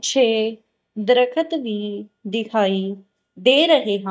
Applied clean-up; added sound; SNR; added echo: neural mask model DeepFilterNet 3.